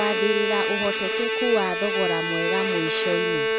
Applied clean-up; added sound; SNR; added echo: none; Bowed string instrument; -3 dB; none.